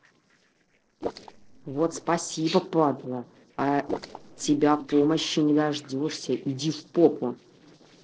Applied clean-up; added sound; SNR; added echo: neural separator model SepFormer DNS4.